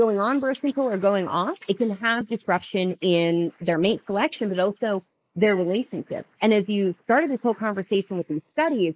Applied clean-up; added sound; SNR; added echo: neural mask model Resemble Enhance denoiser.